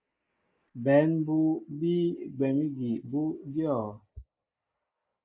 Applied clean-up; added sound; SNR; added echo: neural mask model Resemble Enhance denoiser.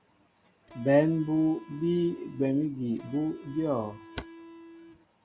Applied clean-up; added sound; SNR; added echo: none; Electric guitar; 20 dB; none.